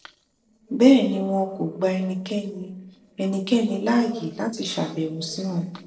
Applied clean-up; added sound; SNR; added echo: neural separator model SepFormer DNS4.